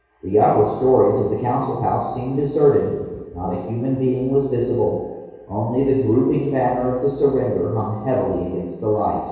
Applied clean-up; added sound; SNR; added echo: none; none; none; reverberation time 1.2 s.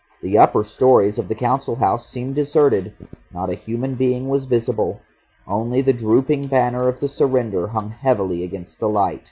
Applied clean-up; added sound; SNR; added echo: none; none; none; none.